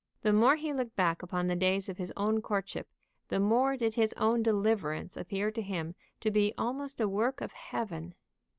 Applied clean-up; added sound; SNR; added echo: none; none; none; none.